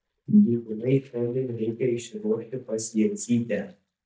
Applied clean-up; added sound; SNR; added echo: neural mask model DeepFilterNet 3.